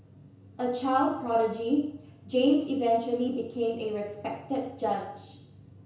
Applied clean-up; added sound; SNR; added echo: none; none; none; reverberation time 0.5 s.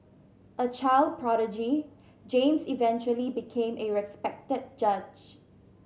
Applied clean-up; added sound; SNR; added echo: none; none; none; none.